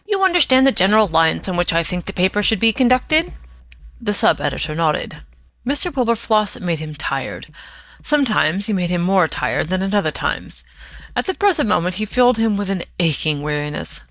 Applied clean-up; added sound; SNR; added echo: neural mask model DeepFilterNet 3.